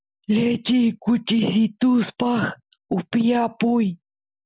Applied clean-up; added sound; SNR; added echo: none; none; none; none.